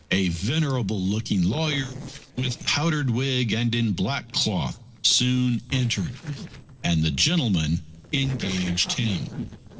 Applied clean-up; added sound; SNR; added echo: neural separator model SepFormer DNS4.